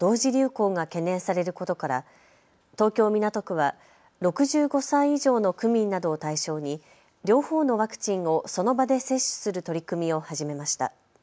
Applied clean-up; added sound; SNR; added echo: none; none; none; none.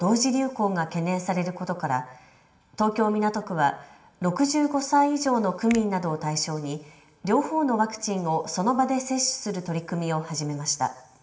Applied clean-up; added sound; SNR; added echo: none; Finger snapping; 19 dB; reverberation time 0.8 s.